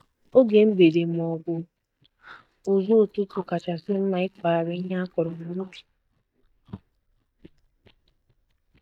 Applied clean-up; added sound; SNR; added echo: neural mask model DeepFilterNet 3.